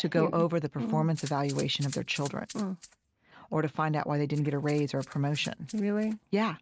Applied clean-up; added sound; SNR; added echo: neural mask model RNNoise.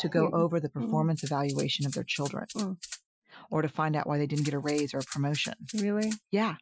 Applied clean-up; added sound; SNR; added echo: classical method Wiener filter.